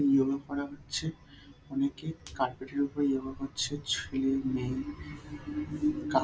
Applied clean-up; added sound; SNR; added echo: none; none; none; none.